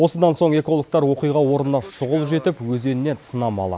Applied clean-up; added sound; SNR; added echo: none; none; none; none.